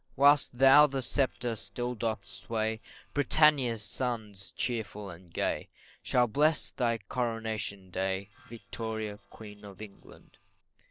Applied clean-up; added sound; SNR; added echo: neural separator model SepFormer DNS4.